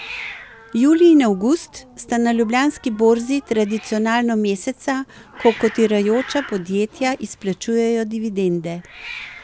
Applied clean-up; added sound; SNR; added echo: none; Hiss; 19 dB; none.